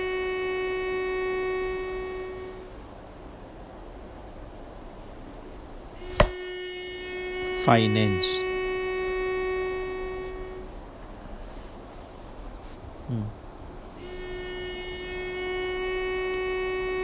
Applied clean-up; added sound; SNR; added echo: none; Bowed string instrument; -1 dB; none.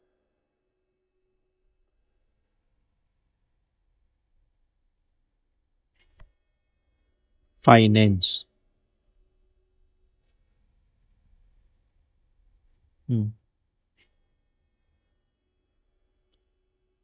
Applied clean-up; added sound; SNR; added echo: neural mask model DeepFilterNet 3.